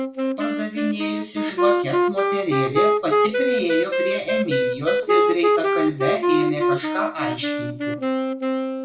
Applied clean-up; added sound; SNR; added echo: none; Wind instrument, woodwind instrument; -4 dB; reverberation time 0.4 s.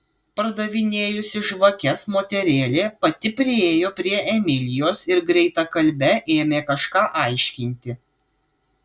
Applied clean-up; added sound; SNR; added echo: none; none; none; none.